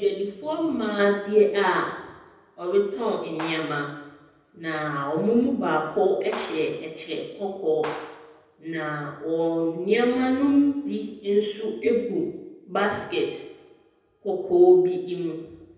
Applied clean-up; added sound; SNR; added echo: none; Clapping; 17 dB; reverberation time 0.9 s.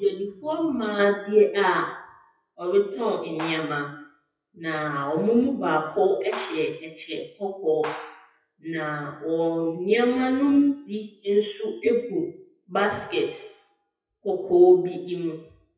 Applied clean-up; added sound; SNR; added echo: classical method WPE with log-MMSE.